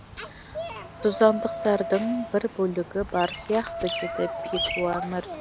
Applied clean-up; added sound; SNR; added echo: none; Wind instrument, woodwind instrument + Bird vocalization, bird call, bird song; 7 dB; none.